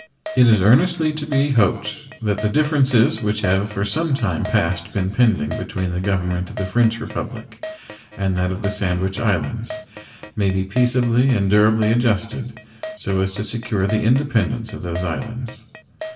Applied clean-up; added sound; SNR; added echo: none; Keyboard (musical); 16 dB; reverberation time 0.8 s.